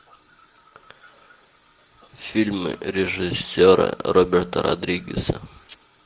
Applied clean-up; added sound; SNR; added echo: none; none; none; none.